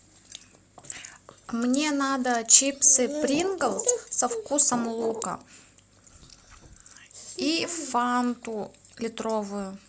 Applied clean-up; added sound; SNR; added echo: none; Glass; 12 dB; none.